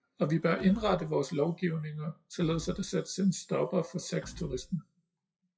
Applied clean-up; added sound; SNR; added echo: classical method WPE with log-MMSE.